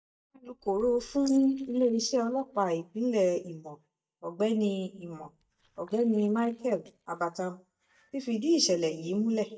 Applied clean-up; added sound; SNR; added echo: neural mask model DeepFilterNet 3.